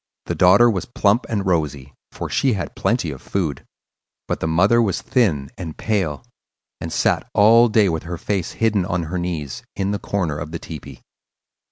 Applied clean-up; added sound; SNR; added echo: none; none; none; none.